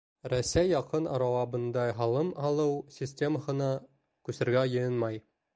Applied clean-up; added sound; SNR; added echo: none; none; none; none.